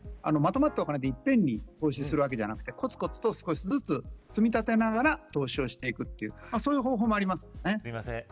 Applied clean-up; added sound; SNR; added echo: none; none; none; none.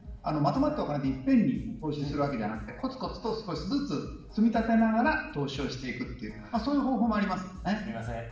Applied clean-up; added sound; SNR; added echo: none; none; none; reverberation time 0.7 s.